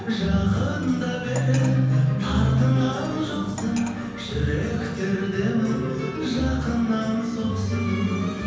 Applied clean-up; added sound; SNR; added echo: none; Cutlery, silverware; 19 dB; reverberation time 1.1 s.